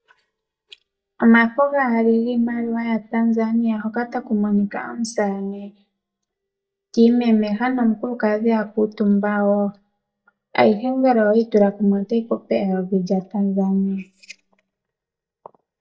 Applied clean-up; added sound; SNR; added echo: neural mask model DeepFilterNet 3.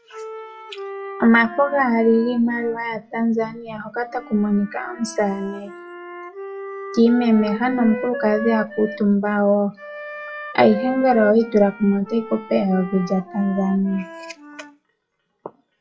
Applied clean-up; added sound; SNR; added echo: classical method WPE with log-MMSE.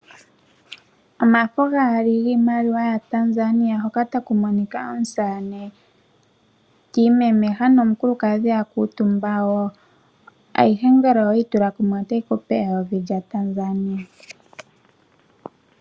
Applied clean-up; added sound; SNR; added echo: none; none; none; none.